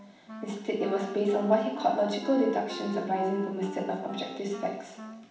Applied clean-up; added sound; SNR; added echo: none; Wind instrument, woodwind instrument; 13 dB; reverberation time 0.9 s.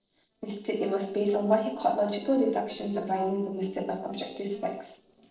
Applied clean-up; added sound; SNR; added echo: neural separator model SepFormer DNS4.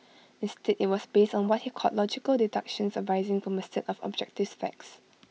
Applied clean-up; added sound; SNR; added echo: none; none; none; none.